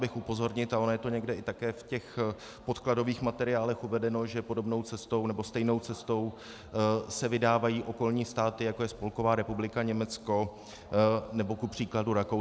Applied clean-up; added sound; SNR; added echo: none; none; none; none.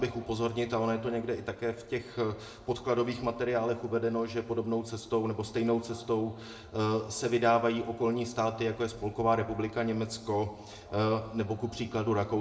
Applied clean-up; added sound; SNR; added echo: none; none; none; reverberation time 0.6 s.